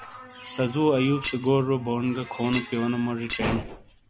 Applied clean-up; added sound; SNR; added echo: none; Shatter; 4 dB; none.